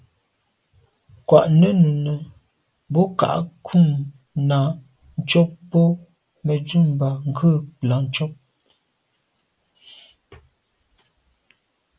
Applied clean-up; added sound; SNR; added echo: none; none; none; none.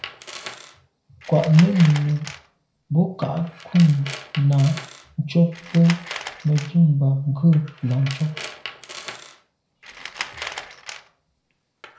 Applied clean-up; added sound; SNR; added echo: none; Tools; 16 dB; reverberation time 0.5 s.